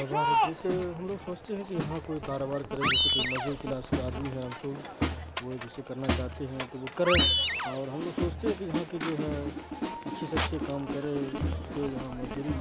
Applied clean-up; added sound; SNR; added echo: none; Animal + Crowd; -3 dB; none.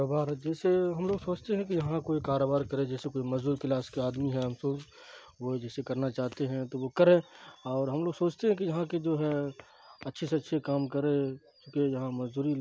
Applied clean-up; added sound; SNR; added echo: none; none; none; none.